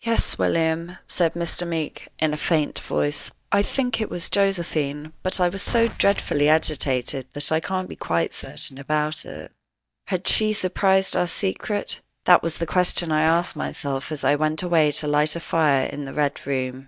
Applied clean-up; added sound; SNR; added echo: neural mask model DeepFilterNet 3.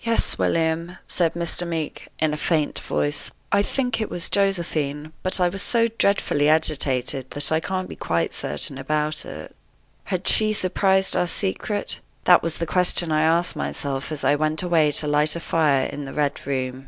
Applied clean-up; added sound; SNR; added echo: none; none; none; none.